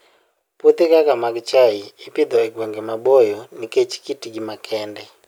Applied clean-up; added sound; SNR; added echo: none; none; none; none.